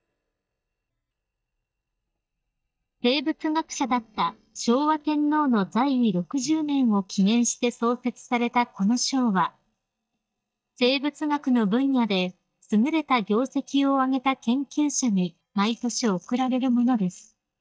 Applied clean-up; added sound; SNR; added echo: neural mask model DeepFilterNet 3.